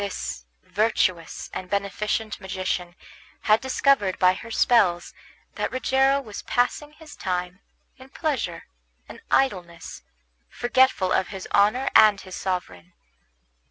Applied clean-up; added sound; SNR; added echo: none; none; none; none.